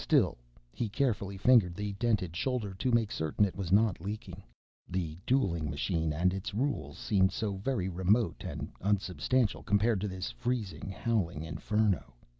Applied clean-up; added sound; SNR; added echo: none; none; none; none.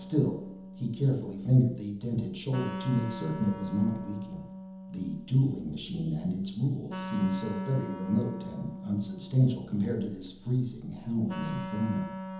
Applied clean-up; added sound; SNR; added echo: none; Wind instrument, woodwind instrument; 11 dB; reverberation time 1.3 s.